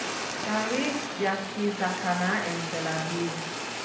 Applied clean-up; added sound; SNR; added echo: none; Fire; 3 dB; reverberation time 0.8 s.